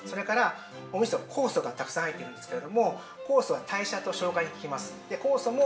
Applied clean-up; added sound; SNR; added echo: none; none; none; reverberation time 0.4 s.